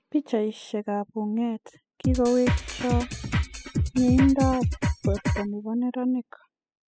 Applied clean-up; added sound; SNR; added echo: classical method spectral subtraction.